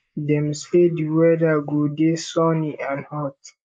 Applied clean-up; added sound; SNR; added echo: neural mask model Resemble Enhance denoiser.